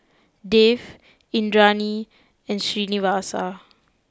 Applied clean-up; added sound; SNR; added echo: none; none; none; none.